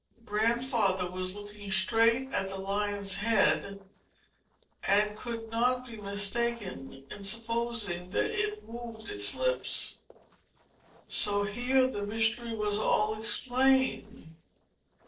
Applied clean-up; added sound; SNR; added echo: neural separator model SepFormer DNS4.